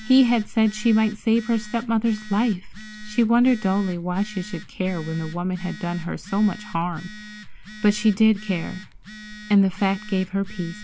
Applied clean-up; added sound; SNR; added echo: none; Telephone; 15 dB; none.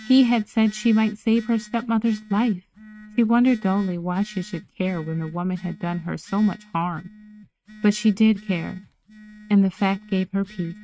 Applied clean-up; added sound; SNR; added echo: neural mask model RNNoise.